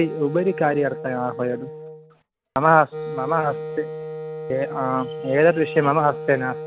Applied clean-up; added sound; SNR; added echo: none; Wind instrument, woodwind instrument; 10 dB; none.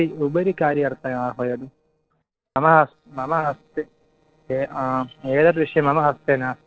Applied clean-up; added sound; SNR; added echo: neural separator model SepFormer DNS4.